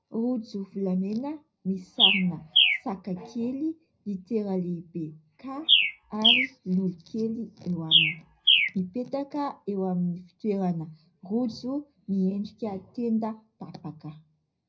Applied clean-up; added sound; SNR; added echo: none; Bird; -5 dB; reverberation time 0.4 s.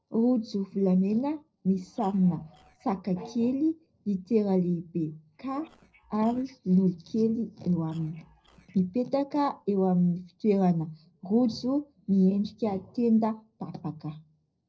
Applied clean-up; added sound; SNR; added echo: neural separator model SepFormer DNS4.